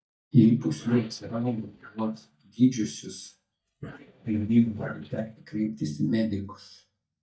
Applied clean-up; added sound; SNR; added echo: neural mask model DeepFilterNet 3.